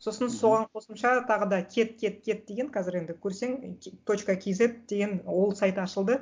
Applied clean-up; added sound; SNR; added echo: none; none; none; none.